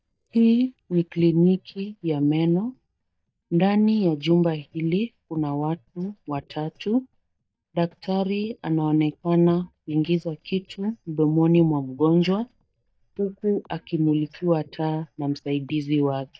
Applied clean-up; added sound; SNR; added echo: neural mask model DeepFilterNet 3.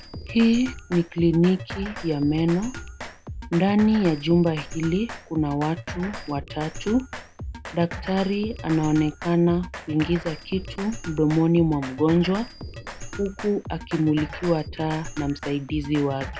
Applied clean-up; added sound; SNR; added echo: none; Drum kit; 12 dB; none.